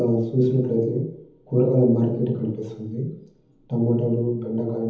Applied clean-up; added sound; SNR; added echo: none; none; none; reverberation time 1.3 s.